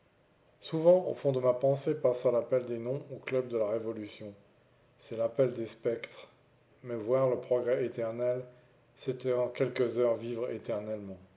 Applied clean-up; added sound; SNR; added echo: none; none; none; none.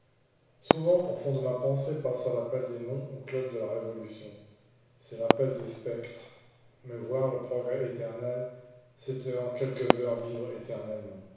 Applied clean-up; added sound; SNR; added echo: none; Fireworks; 4 dB; reverberation time 1.1 s.